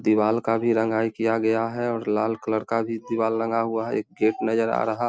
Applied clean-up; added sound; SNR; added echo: none; none; none; none.